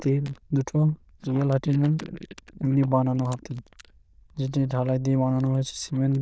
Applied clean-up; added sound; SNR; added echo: neural diffusion model UNIVERSE++.